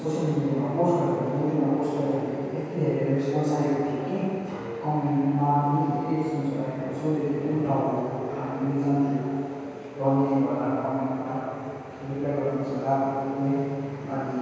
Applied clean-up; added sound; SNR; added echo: none; none; none; reverberation time 2.2 s.